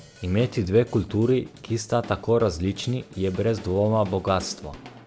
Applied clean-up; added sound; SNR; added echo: none; Drum kit; 19 dB; none.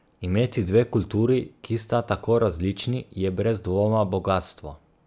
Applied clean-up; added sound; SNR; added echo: none; none; none; none.